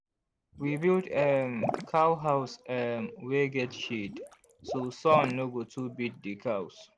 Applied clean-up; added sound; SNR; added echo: none; Water / Liquid; 11 dB; none.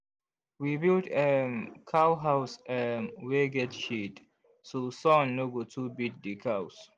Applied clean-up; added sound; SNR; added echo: none; none; none; none.